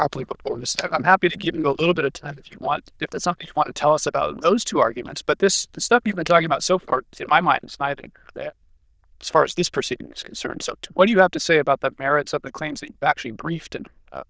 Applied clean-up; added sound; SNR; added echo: neural diffusion model UNIVERSE++.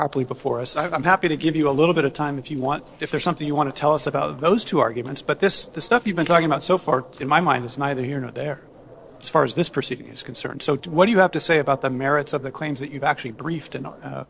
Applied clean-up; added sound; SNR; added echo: neural separator model SepFormer DNS4.